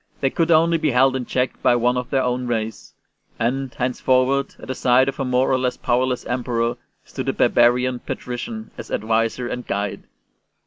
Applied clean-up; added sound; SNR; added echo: none; none; none; none.